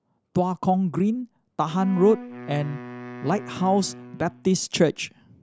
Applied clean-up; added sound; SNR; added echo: none; Wind instrument, woodwind instrument; 14 dB; none.